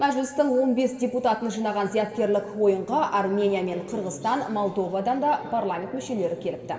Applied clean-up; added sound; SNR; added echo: none; none; none; reverberation time 1.7 s.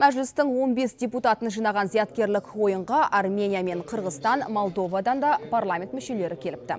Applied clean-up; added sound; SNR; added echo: none; none; none; none.